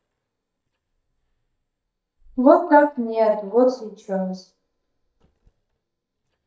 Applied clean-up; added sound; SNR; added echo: neural mask model DeepFilterNet 3.